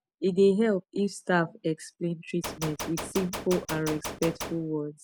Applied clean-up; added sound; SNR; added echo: none; Gunshot, gunfire; 8 dB; none.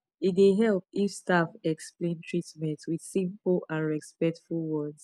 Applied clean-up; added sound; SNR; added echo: none; none; none; none.